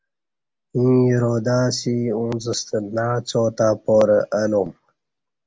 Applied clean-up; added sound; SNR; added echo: none; none; none; none.